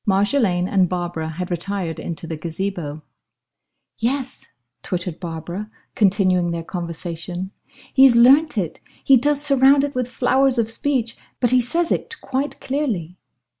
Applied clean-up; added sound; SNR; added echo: none; none; none; none.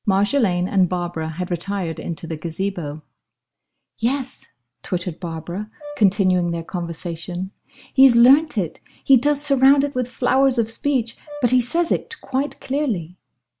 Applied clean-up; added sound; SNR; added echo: none; Brass instrument; 19 dB; none.